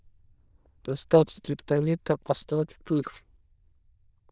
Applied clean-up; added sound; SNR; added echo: neural diffusion model UNIVERSE++.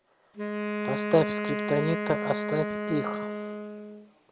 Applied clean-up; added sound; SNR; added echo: none; Wind instrument, woodwind instrument; 2 dB; none.